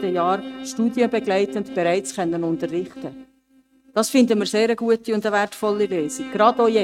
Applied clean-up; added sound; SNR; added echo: neural mask model RNNoise.